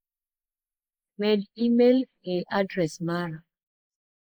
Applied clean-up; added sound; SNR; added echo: neural mask model Resemble Enhance denoiser.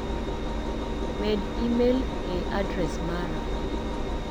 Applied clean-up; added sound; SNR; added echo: none; Engine; -2 dB; none.